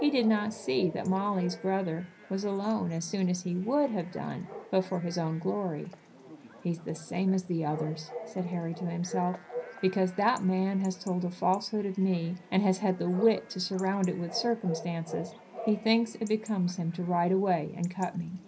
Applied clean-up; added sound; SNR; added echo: none; Bark / Chatter / Chirp, tweet / Livestock, farm animals, working animals; 15 dB; reverberation time 0.4 s.